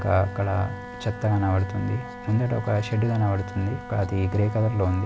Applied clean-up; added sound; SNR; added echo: none; Wind instrument, woodwind instrument; 15 dB; none.